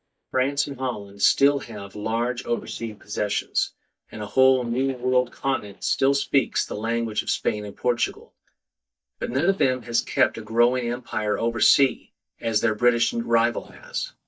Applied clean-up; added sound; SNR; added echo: neural mask model DeepFilterNet 3.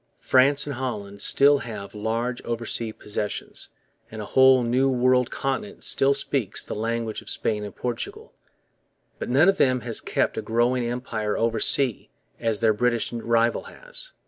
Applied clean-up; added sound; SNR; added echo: none; none; none; none.